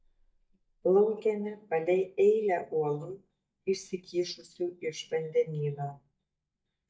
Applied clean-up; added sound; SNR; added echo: neural mask model DeepFilterNet 3.